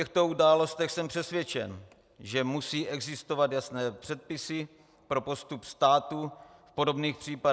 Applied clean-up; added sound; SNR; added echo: none; none; none; none.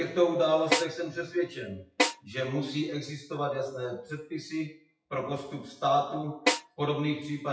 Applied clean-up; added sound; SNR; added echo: classical method WPE with log-MMSE.